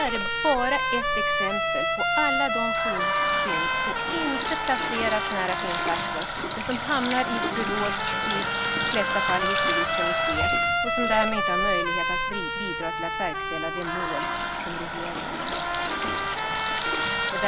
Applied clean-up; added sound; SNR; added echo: none; Trumpet + Water tap, faucet; -5 dB; none.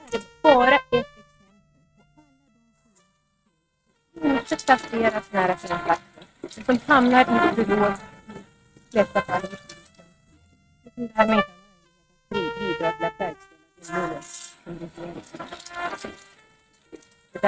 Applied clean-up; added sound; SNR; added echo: neural mask model RNNoise.